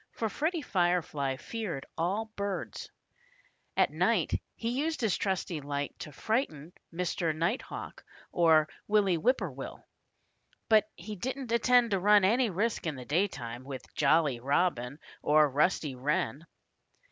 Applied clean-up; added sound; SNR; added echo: none; none; none; none.